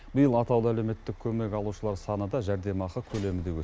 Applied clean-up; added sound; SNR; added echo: none; Truck; 18 dB; none.